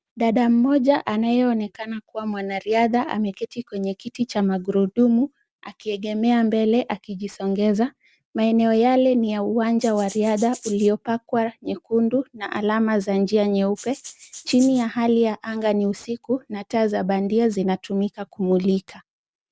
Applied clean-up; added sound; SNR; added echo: none; Rattle (instrument); 18 dB; none.